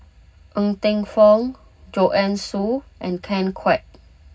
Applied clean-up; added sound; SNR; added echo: none; none; none; reverberation time 0.4 s.